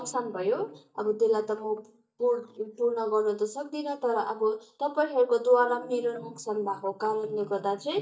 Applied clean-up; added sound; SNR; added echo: neural mask model DeepFilterNet 3.